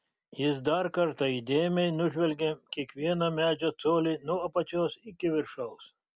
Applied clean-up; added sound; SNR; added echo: none; none; none; none.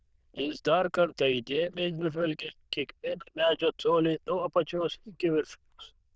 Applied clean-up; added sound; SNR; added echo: neural diffusion model UNIVERSE++.